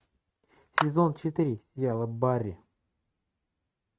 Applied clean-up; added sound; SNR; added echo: neural mask model RNNoise.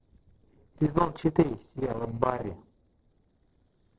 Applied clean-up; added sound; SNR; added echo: neural separator model SepFormer DNS4.